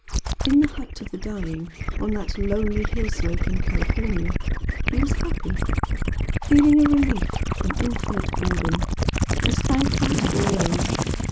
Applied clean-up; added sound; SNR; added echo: none; Gurgling / Liquid; -2 dB; none.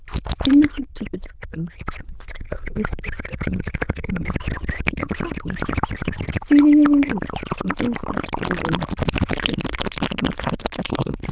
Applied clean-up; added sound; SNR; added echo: neural diffusion model UNIVERSE++.